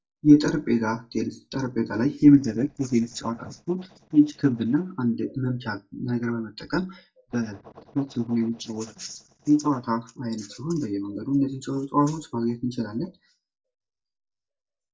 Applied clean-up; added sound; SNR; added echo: neural mask model DeepFilterNet 3.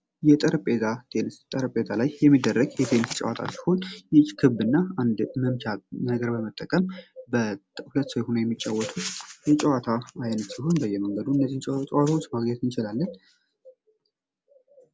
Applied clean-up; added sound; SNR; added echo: none; none; none; none.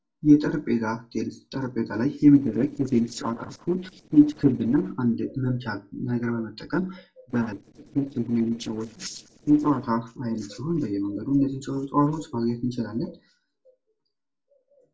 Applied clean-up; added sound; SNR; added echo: neural separator model SepFormer DNS4.